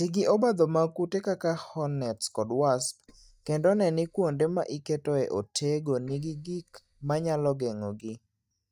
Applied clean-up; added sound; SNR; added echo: neural mask model DeepFilterNet 3.